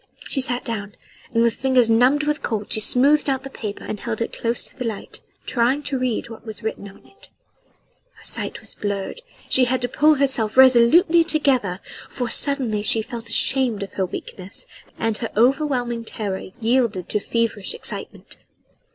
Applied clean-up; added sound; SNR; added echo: neural separator model SepFormer DNS4.